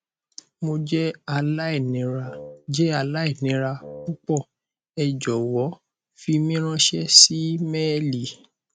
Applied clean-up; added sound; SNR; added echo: neural mask model RNNoise.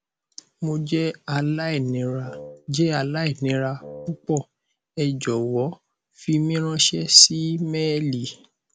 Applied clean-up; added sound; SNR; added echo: none; Wind instrument, woodwind instrument; 17 dB; none.